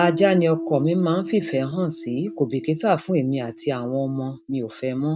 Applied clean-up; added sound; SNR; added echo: neural mask model RNNoise.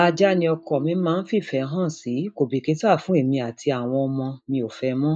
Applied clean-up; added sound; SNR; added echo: neural mask model DeepFilterNet 3.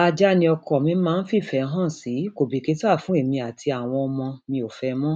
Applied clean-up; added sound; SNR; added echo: none; none; none; none.